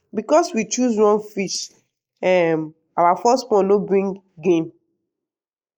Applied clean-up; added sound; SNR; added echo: neural mask model Resemble Enhance denoiser.